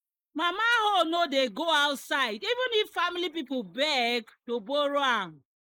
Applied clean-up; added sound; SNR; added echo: neural mask model Resemble Enhance denoiser.